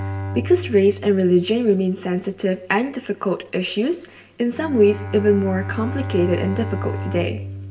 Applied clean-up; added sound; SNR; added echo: none; Bowed string instrument; 9 dB; reverberation time 0.7 s.